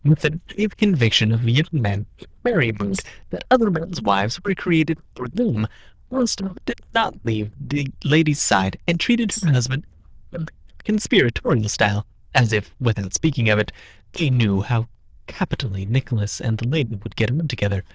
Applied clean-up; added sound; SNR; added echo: neural diffusion model UNIVERSE++.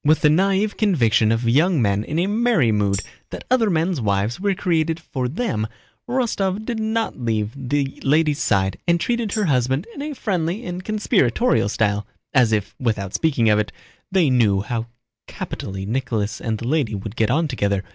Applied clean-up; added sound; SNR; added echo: none; Tambourine; 18 dB; none.